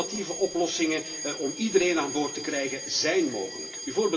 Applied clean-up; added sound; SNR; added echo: none; Alarm; 9 dB; reverberation time 1.9 s.